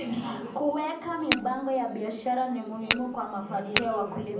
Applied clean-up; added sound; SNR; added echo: none; Tap / Glass; 2 dB; reverberation time 0.6 s.